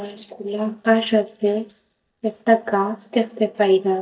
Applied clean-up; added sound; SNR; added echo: neural mask model DeepFilterNet 3.